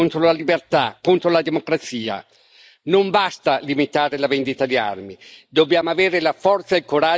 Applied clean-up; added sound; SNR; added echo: neural mask model Resemble Enhance denoiser.